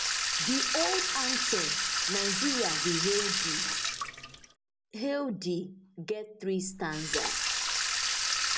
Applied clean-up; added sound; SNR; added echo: none; Sink (filling or washing) / Water tap, faucet; -4 dB; none.